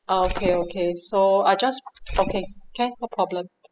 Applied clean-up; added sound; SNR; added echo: classical method spectral subtraction.